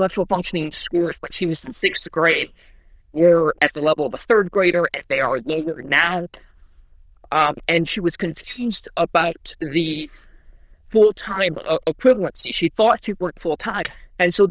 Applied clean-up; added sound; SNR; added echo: neural diffusion model UNIVERSE++.